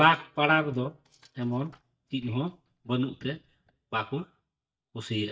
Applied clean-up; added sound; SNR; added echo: neural mask model DeepFilterNet 3.